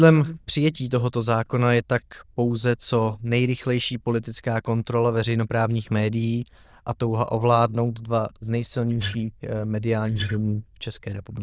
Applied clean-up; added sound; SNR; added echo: neural diffusion model UNIVERSE++.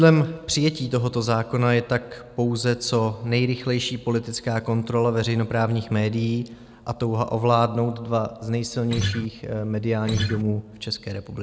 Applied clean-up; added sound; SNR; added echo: none; Acoustic guitar; 3 dB; none.